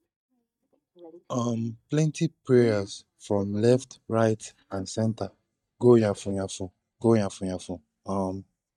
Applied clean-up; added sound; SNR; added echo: neural mask model DeepFilterNet 3.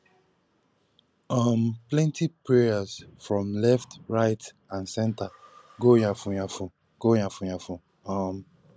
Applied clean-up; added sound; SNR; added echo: none; none; none; none.